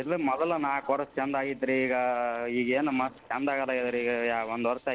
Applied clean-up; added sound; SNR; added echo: neural separator model SepFormer DNS4.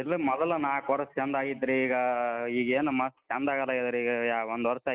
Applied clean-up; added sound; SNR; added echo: none; none; none; none.